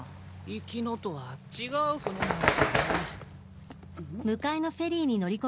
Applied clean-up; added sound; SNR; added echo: none; Bird; -3 dB; none.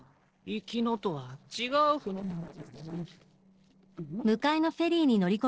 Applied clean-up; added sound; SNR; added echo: neural separator model SepFormer DNS4.